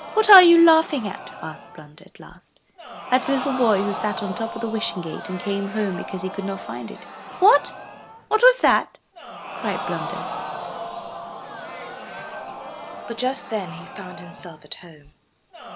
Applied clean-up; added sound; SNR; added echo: none; Crowd; 11 dB; none.